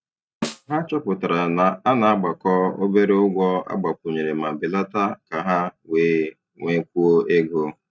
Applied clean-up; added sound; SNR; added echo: neural mask model RNNoise.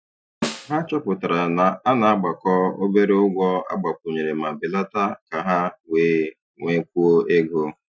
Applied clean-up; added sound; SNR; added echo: classical method Wiener filter.